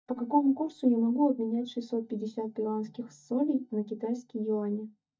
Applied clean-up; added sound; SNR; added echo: neural mask model DeepFilterNet 3.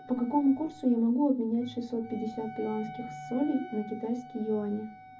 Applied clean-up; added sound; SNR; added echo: none; Wind instrument, woodwind instrument; 16 dB; reverberation time 0.4 s.